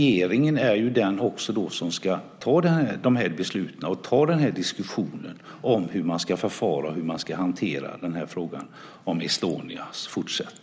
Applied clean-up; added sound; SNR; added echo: none; none; none; none.